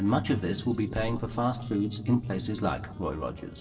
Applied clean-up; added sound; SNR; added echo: neural separator model SepFormer DNS4.